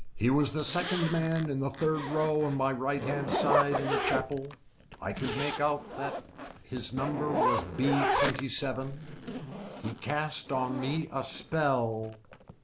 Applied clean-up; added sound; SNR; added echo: none; Zipper (clothing); 3 dB; none.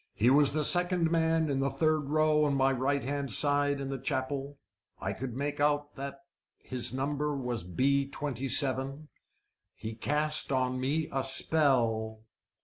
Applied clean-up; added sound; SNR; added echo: none; none; none; none.